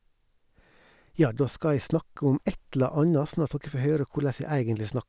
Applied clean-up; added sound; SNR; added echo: none; none; none; none.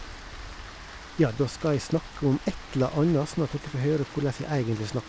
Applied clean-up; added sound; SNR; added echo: none; Rain; 14 dB; none.